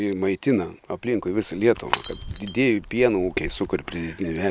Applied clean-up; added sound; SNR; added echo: none; Shatter / Crushing; 12 dB; none.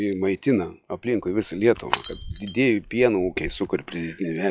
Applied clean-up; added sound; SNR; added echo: classical method log-MMSE.